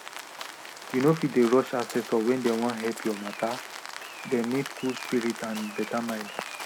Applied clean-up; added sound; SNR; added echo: none; Rain; 11 dB; none.